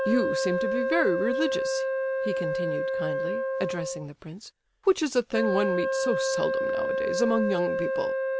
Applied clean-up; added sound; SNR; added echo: none; Wind instrument, woodwind instrument; -1 dB; none.